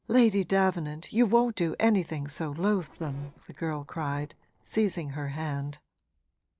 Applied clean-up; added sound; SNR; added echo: neural separator model SepFormer DNS4.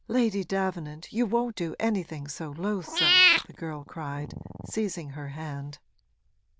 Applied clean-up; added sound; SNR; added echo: neural diffusion model UNIVERSE++.